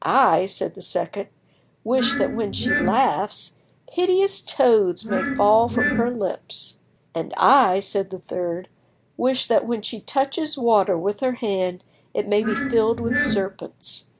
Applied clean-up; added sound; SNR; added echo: none; Glass; 3 dB; none.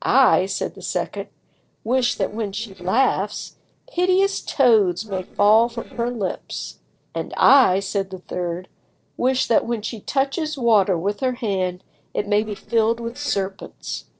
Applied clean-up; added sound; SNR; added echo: neural separator model SepFormer DNS4.